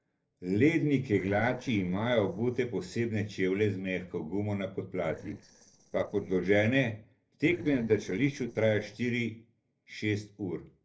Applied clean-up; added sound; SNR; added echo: neural separator model SepFormer DNS4.